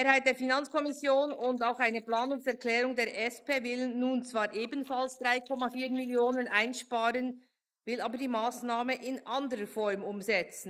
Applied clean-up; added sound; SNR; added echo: neural mask model Resemble Enhance denoiser.